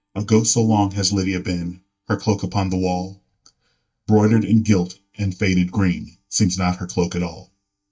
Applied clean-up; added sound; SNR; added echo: neural mask model DeepFilterNet 3.